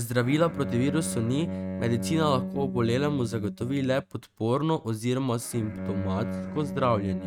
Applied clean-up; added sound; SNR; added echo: neural mask model RNNoise.